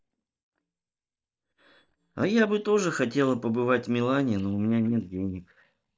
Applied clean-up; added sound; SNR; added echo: neural mask model DeepFilterNet 3.